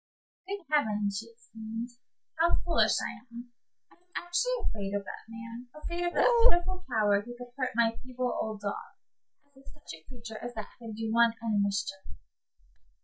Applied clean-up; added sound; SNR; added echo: neural mask model DeepFilterNet 3.